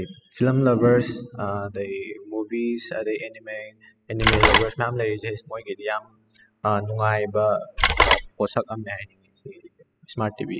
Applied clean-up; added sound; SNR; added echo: classical method spectral subtraction.